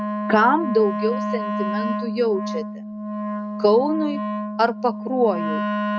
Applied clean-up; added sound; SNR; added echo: neural mask model RNNoise.